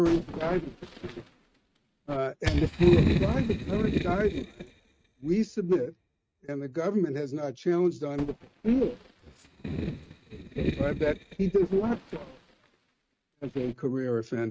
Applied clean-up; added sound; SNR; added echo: neural mask model RNNoise.